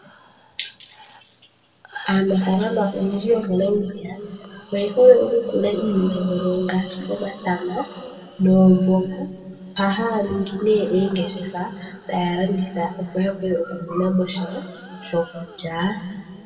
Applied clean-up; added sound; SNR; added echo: none; Hiss; 19 dB; reverberation time 1.8 s.